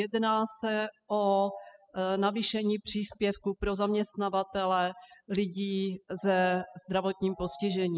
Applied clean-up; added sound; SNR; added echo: classical method spectral subtraction.